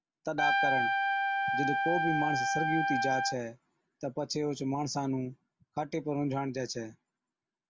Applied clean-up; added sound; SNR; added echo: none; Trumpet; -5 dB; none.